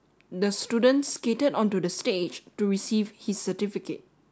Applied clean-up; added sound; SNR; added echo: none; none; none; none.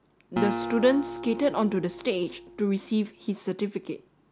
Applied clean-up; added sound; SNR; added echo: none; Acoustic guitar; 9 dB; none.